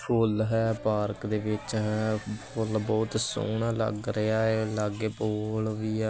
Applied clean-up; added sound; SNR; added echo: none; none; none; none.